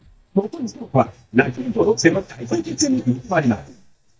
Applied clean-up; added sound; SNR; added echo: neural mask model DeepFilterNet 3.